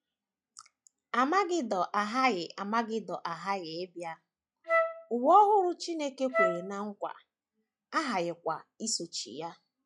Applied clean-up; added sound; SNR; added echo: classical method log-MMSE.